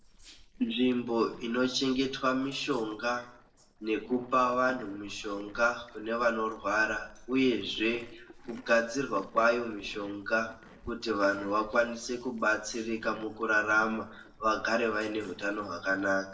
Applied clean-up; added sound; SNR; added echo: neural separator model SepFormer DNS4.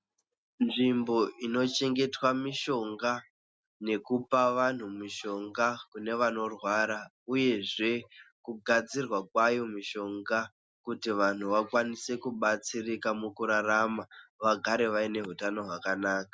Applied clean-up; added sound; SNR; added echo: none; none; none; none.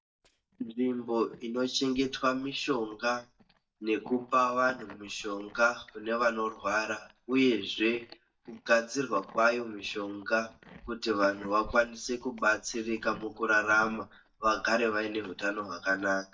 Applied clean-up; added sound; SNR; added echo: neural mask model DeepFilterNet 3.